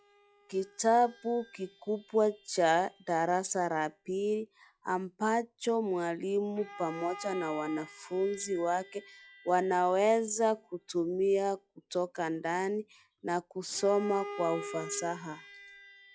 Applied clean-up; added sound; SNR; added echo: classical method log-MMSE.